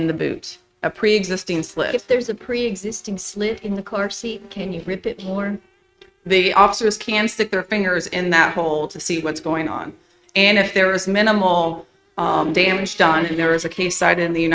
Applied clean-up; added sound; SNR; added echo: neural mask model RNNoise.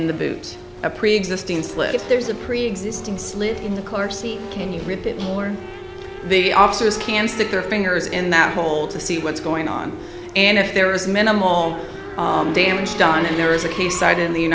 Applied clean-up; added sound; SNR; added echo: none; Race car, auto racing / Accelerating, revving, vroom; 12 dB; none.